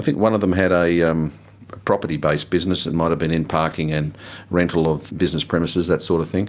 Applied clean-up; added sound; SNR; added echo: none; none; none; none.